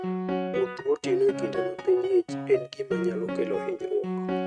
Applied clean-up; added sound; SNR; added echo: neural mask model RNNoise.